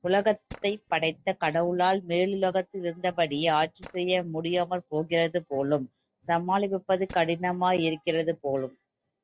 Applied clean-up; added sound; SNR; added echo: neural separator model SepFormer DNS4.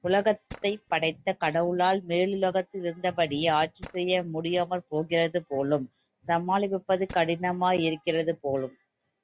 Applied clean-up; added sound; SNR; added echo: none; Tools; 19 dB; none.